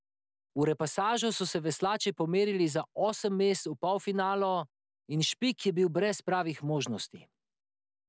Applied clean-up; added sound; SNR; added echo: none; none; none; none.